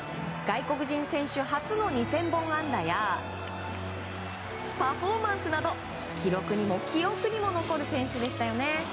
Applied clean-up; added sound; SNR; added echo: none; none; none; none.